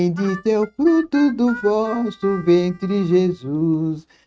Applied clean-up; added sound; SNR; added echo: neural mask model RNNoise.